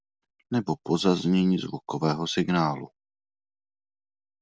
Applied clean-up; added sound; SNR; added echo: none; none; none; none.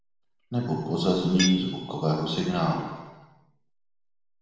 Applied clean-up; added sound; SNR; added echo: none; Tools; 10 dB; reverberation time 1.2 s.